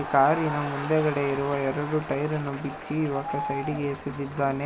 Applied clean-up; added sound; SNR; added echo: none; Crowd; 8 dB; none.